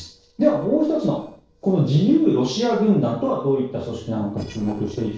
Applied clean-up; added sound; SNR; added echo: neural separator model SepFormer DNS4.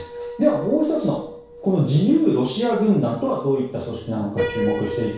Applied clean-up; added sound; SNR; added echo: none; Piano; 11 dB; reverberation time 0.6 s.